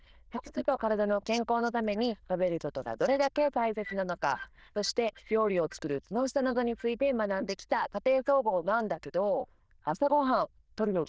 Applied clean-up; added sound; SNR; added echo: neural diffusion model UNIVERSE++.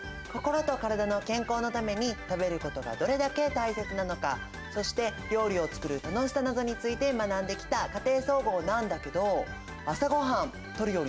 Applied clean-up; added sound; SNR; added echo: none; none; none; none.